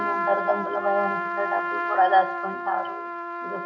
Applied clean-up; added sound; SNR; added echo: none; Trumpet; 3 dB; reverberation time 0.6 s.